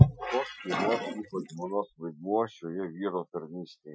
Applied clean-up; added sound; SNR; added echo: classical method Wiener filter.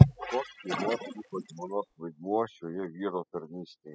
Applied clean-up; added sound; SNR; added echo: classical method spectral subtraction.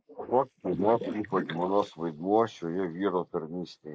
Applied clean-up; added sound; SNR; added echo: neural mask model Resemble Enhance denoiser.